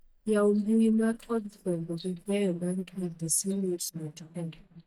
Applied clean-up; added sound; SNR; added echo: neural mask model DeepFilterNet 3.